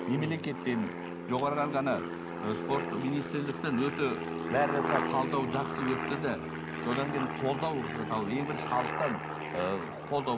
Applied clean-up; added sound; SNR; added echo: none; Aircraft; 3 dB; none.